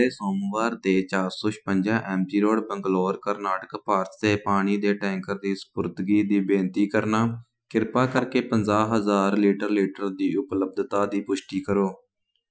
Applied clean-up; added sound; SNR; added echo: classical method Wiener filter.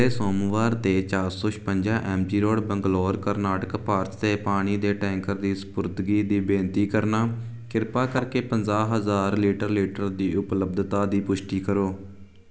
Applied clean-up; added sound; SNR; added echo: none; Thump, thud; 15 dB; none.